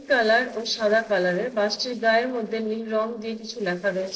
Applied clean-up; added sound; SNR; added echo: neural separator model SepFormer DNS4.